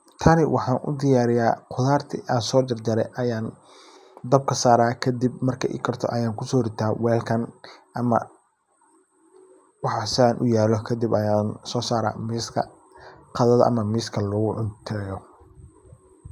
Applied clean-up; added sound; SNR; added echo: none; none; none; none.